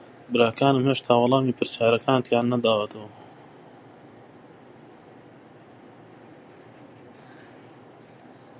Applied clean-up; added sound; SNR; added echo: none; none; none; none.